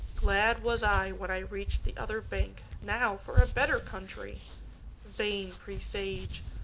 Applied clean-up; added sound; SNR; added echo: none; Hands; 0 dB; none.